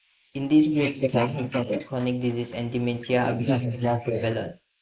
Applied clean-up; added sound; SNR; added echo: neural mask model Resemble Enhance denoiser.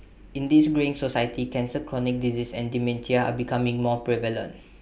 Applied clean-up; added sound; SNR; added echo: none; none; none; none.